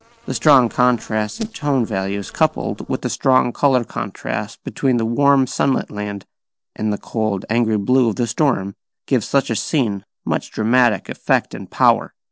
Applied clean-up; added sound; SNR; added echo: neural separator model SepFormer DNS4.